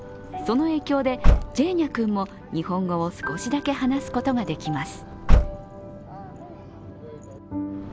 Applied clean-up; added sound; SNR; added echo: none; Slam / Car; -1 dB; none.